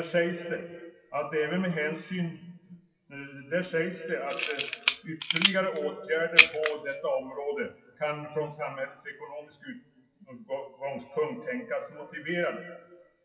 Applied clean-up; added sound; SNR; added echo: classical method WPE with log-MMSE.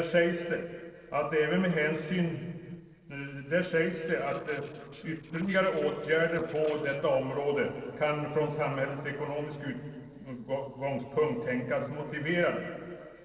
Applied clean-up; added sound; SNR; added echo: neural separator model SepFormer DNS4.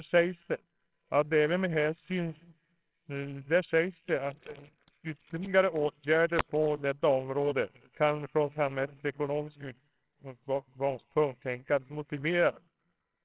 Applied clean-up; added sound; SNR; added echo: neural separator model SepFormer WHAMR!.